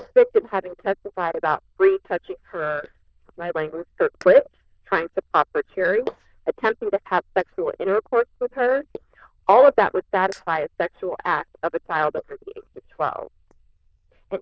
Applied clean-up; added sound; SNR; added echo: neural diffusion model UNIVERSE++.